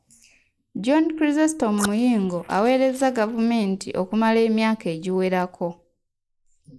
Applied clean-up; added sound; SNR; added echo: neural mask model Resemble Enhance denoiser.